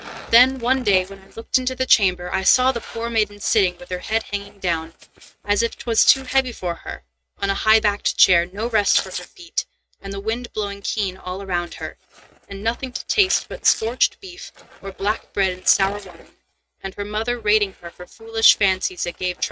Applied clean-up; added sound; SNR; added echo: neural mask model RNNoise.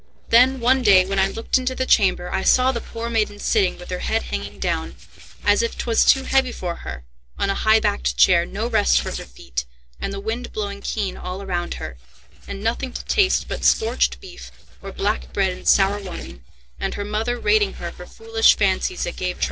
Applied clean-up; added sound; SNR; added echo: neural separator model SepFormer DNS4.